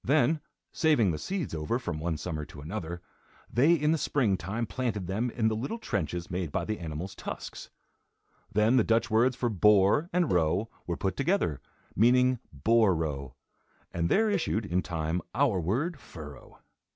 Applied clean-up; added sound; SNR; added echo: none; Cowbell; 19 dB; none.